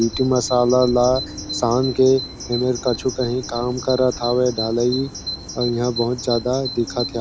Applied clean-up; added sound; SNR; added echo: none; Bird vocalization, bird call, bird song; 11 dB; none.